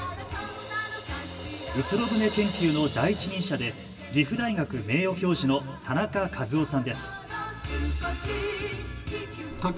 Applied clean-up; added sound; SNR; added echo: none; Crash cymbal; 15 dB; reverberation time 2.3 s.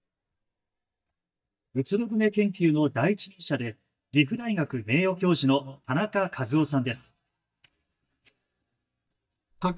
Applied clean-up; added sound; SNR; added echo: neural mask model DeepFilterNet 3.